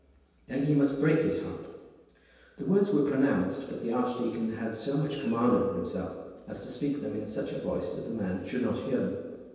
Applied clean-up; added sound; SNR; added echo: none; Fireworks; 20 dB; reverberation time 1.2 s.